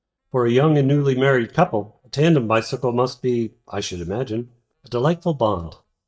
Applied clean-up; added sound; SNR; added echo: neural mask model DeepFilterNet 3.